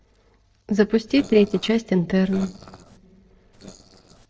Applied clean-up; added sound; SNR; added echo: neural separator model SepFormer DNS4.